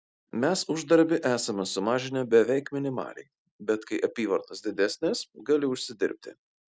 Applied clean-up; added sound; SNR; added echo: none; none; none; none.